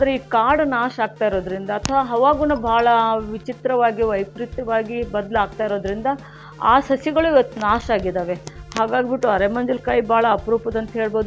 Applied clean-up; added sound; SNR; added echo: none; Drum kit; 20 dB; none.